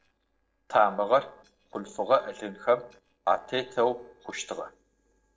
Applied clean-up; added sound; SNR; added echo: neural separator model SepFormer DNS4.